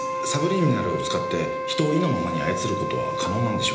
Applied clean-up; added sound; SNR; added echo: none; Wind instrument, woodwind instrument; 3 dB; reverberation time 1.0 s.